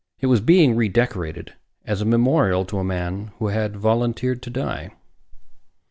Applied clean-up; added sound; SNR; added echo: none; none; none; none.